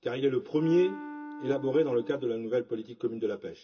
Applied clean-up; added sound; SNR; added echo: none; Wind instrument, woodwind instrument; 14 dB; reverberation time 0.2 s.